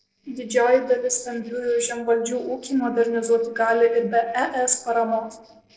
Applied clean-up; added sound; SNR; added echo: neural separator model SepFormer DNS4.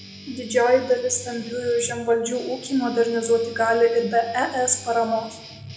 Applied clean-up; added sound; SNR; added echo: none; Guitar; 19 dB; reverberation time 0.8 s.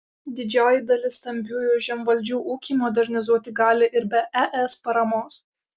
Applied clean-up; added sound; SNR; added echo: none; none; none; none.